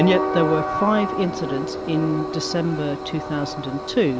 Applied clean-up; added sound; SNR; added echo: none; Train; 4 dB; none.